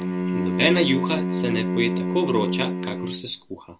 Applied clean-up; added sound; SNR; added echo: none; Bowed string instrument; 0 dB; none.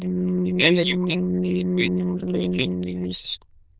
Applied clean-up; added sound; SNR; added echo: neural diffusion model UNIVERSE++.